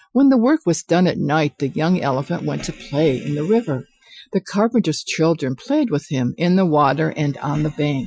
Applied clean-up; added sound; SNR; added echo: classical method Wiener filter.